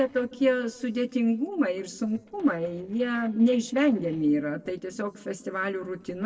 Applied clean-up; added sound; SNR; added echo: neural separator model SepFormer DNS4.